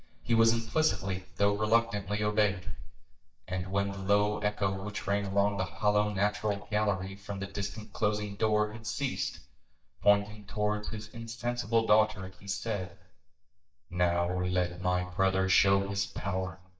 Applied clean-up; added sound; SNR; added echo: neural mask model DeepFilterNet 3.